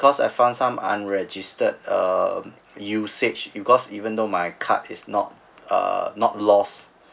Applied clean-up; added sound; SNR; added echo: none; none; none; none.